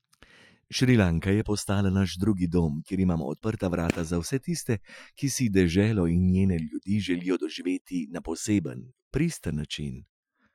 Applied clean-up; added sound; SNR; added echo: classical method Wiener filter.